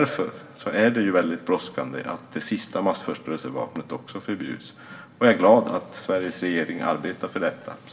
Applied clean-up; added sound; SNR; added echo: none; none; none; reverberation time 1.0 s.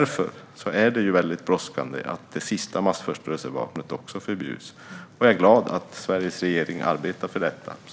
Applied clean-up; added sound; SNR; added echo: none; none; none; none.